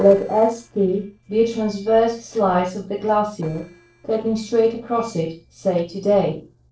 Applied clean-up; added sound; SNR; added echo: neural separator model SepFormer DNS4.